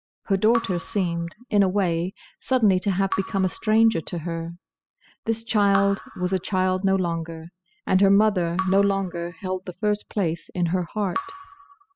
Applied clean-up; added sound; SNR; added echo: classical method spectral subtraction.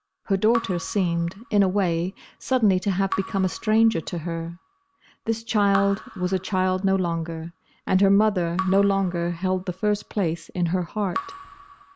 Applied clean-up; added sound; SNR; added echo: none; Raindrop / Drip; 16 dB; none.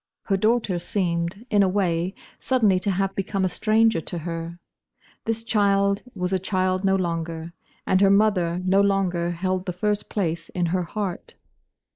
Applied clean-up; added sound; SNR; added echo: neural mask model Resemble Enhance denoiser.